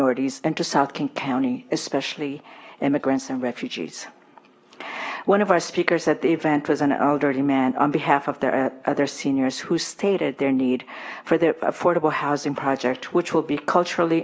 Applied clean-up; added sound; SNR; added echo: none; none; none; none.